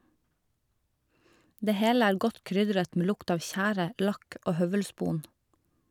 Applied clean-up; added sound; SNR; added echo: none; none; none; none.